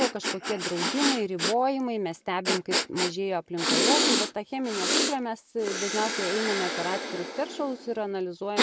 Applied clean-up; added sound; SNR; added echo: none; Breathing; 0 dB; none.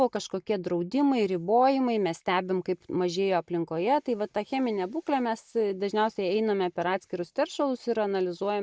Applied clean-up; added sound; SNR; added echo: none; none; none; none.